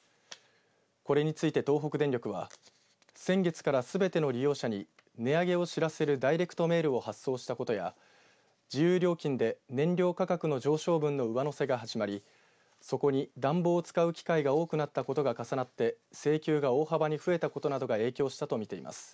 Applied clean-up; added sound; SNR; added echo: none; none; none; none.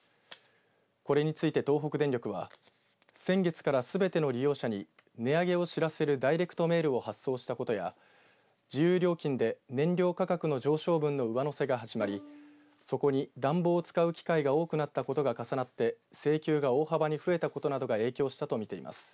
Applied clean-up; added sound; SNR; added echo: none; Bowed string instrument; 19 dB; none.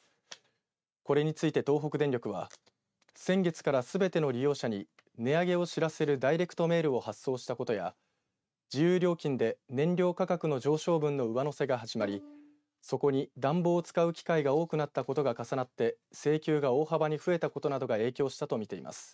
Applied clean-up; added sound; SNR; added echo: neural mask model RNNoise.